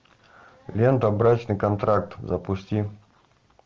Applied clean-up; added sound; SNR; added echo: none; none; none; none.